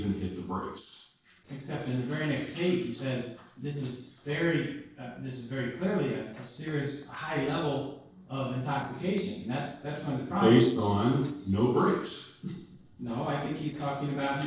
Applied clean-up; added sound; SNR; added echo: neural separator model SepFormer DNS4.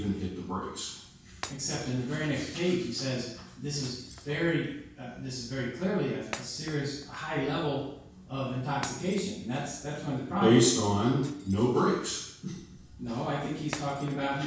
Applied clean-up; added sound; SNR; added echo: none; Shatter; 20 dB; reverberation time 0.6 s.